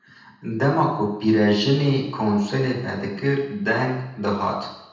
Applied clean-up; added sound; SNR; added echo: none; none; none; reverberation time 0.9 s.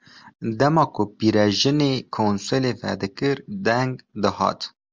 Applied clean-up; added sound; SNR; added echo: none; none; none; none.